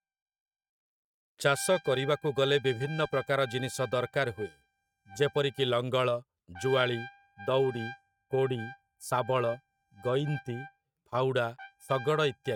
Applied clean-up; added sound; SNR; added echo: neural mask model RNNoise.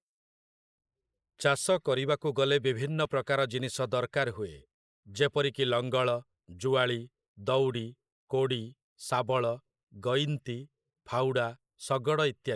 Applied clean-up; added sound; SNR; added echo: neural mask model Resemble Enhance denoiser.